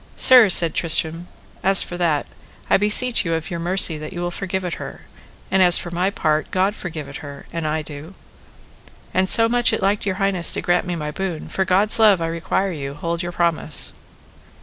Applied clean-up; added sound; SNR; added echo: none; none; none; none.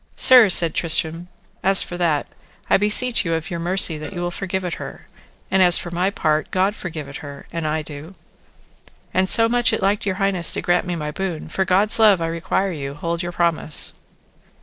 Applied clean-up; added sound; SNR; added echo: neural separator model SepFormer DNS4.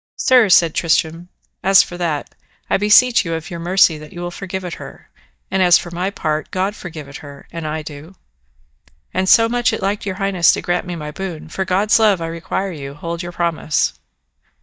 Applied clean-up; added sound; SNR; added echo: neural mask model DeepFilterNet 3.